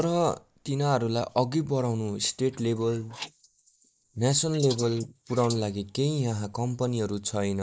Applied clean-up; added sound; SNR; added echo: neural mask model Resemble Enhance denoiser.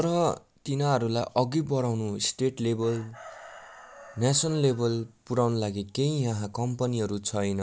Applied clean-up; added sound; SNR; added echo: none; none; none; none.